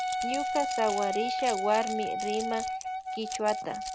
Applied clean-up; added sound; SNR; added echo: none; Keys jangling + Wind instrument, woodwind instrument; 1 dB; none.